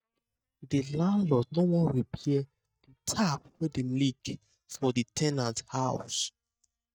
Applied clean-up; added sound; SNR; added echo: neural mask model DeepFilterNet 3.